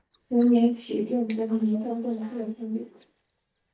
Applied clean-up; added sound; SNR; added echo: neural mask model DeepFilterNet 3.